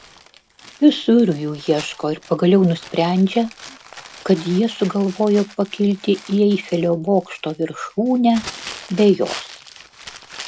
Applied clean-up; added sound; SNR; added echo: none; Crumpling, crinkling; 19 dB; none.